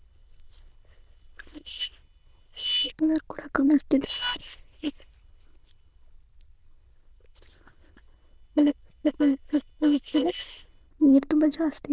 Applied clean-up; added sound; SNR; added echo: neural diffusion model UNIVERSE++.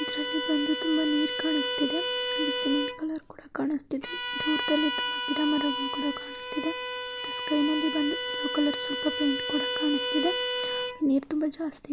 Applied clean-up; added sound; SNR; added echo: none; Bowed string instrument; 2 dB; none.